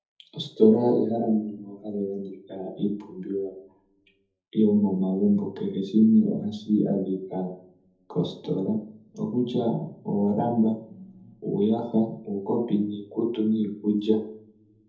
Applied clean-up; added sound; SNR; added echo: none; none; none; reverberation time 0.7 s.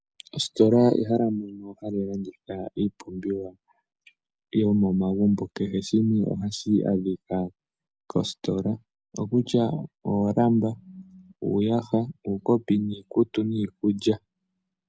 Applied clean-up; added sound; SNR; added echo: none; none; none; none.